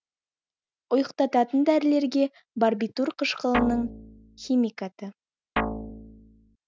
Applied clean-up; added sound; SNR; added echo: none; Guitar; 6 dB; none.